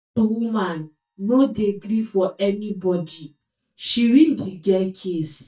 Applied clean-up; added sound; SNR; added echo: neural mask model DeepFilterNet 3.